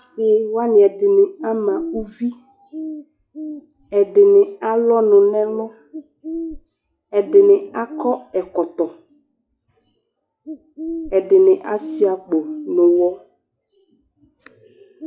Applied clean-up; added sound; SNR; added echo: classical method log-MMSE.